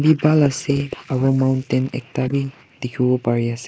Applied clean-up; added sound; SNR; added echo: neural mask model Resemble Enhance denoiser.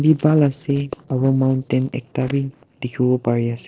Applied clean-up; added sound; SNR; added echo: neural separator model SepFormer DNS4.